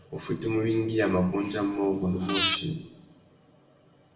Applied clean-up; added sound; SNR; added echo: none; Breathing; 5 dB; reverberation time 0.8 s.